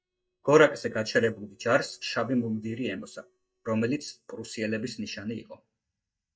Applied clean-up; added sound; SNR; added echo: neural mask model DeepFilterNet 3.